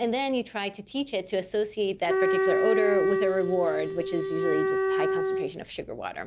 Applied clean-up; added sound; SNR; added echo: none; Wind instrument, woodwind instrument; -3 dB; none.